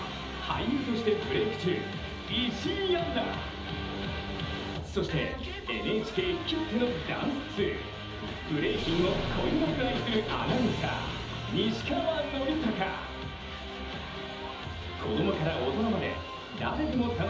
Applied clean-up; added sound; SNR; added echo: none; Snare drum; 15 dB; reverberation time 1.2 s.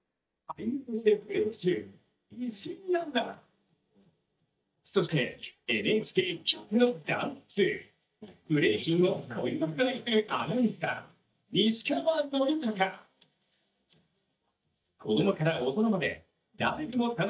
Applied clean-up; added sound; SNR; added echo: neural mask model DeepFilterNet 3.